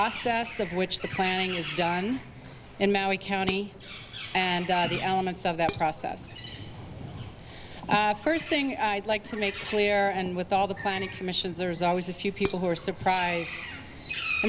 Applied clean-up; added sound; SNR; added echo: none; Bird + Dishes, pots, and pans; 10 dB; none.